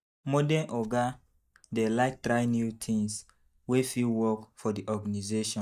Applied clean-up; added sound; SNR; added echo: neural mask model DeepFilterNet 3.